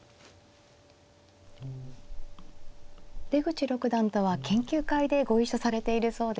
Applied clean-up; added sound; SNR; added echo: none; Buzz; 8 dB; none.